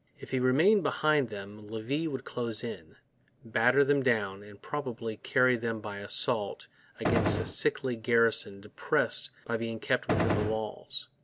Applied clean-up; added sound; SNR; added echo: none; Gunshot, gunfire; -2 dB; none.